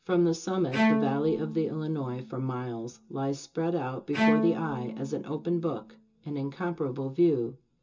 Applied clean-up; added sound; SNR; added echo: none; Bowed string instrument; 3 dB; reverberation time 0.2 s.